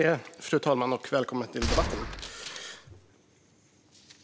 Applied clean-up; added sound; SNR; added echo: none; Gunshot, gunfire; 2 dB; none.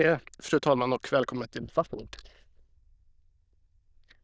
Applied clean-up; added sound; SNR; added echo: neural diffusion model UNIVERSE++.